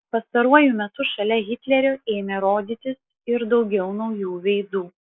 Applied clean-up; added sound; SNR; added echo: neural mask model Resemble Enhance denoiser.